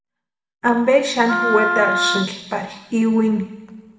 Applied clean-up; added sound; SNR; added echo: none; Wind instrument, woodwind instrument; 3 dB; reverberation time 1.3 s.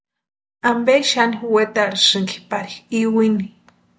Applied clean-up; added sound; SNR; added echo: none; none; none; none.